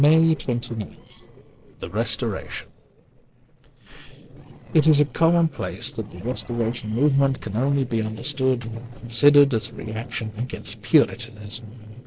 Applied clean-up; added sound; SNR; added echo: neural separator model SepFormer DNS4.